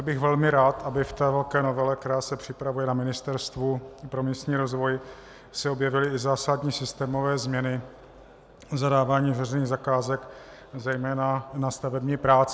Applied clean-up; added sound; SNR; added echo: none; none; none; none.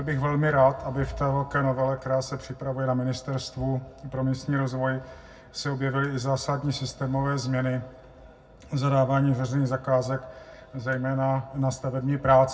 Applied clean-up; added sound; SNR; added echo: none; none; none; reverberation time 0.4 s.